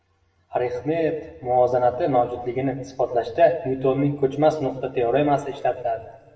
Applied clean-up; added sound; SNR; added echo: none; none; none; reverberation time 1.3 s.